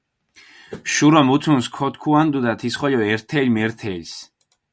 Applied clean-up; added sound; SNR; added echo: none; none; none; none.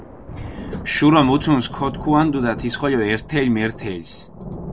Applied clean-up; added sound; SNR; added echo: none; Thunder; 13 dB; none.